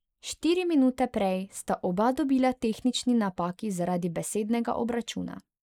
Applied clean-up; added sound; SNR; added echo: neural mask model Resemble Enhance denoiser.